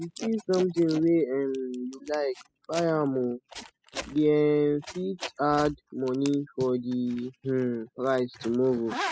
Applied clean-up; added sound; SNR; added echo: classical method spectral subtraction.